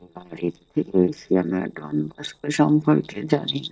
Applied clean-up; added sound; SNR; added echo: neural mask model DeepFilterNet 3.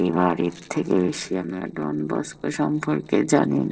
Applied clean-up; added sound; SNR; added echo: neural separator model SepFormer DNS4.